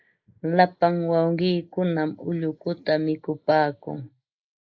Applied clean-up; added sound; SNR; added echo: neural mask model Resemble Enhance denoiser.